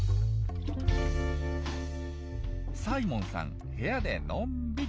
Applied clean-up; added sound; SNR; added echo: none; Splash, splatter; 20 dB; none.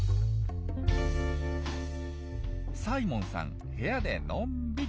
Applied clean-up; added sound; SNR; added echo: none; none; none; none.